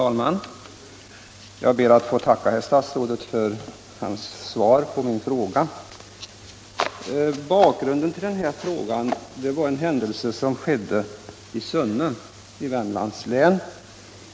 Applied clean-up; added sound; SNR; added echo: none; none; none; none.